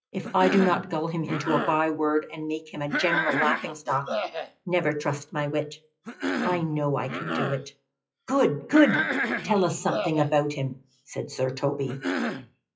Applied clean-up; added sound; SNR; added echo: classical method WPE with log-MMSE.